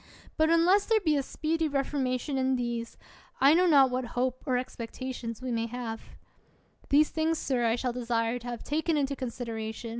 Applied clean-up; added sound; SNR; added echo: none; none; none; none.